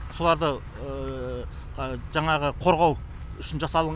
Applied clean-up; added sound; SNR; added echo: none; none; none; none.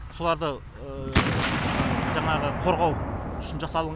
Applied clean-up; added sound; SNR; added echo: none; Explosion; 0 dB; none.